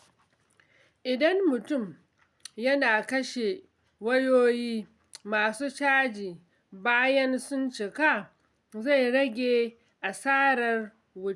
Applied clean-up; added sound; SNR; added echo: none; none; none; none.